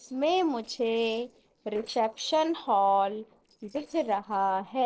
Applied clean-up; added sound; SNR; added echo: neural separator model SepFormer DNS4.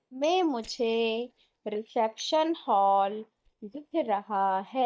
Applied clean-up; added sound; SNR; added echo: neural mask model DeepFilterNet 3.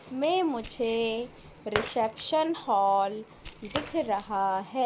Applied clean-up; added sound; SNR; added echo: none; Shatter + Keys jangling; 10 dB; none.